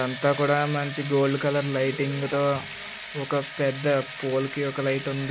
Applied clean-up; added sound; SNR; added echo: none; Engine / Drill; 12 dB; none.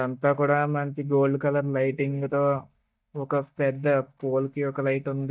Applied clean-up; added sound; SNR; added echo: neural mask model DeepFilterNet 3.